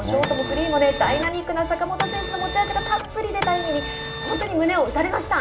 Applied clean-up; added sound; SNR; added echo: none; Printer; 7 dB; reverberation time 0.6 s.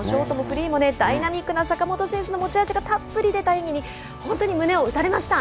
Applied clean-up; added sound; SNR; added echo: none; none; none; none.